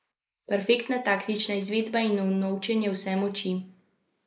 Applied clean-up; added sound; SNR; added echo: neural mask model Resemble Enhance denoiser.